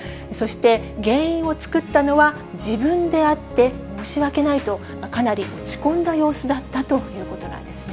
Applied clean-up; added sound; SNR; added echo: none; none; none; none.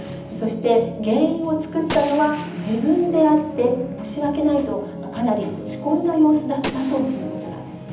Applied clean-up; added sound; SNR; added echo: none; Gunshot, gunfire; 18 dB; reverberation time 0.8 s.